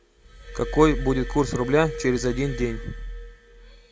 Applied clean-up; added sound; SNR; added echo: none; Glass; 8 dB; none.